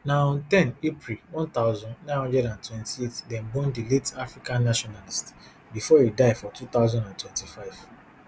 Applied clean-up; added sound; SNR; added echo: none; none; none; none.